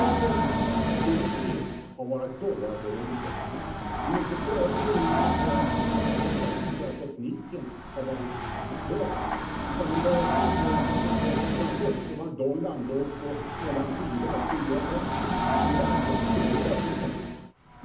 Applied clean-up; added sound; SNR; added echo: none; Train; -3 dB; reverberation time 0.6 s.